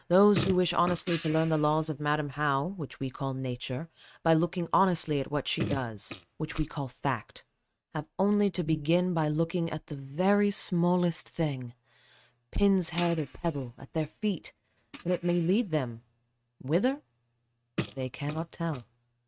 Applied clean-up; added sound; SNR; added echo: neural mask model RNNoise.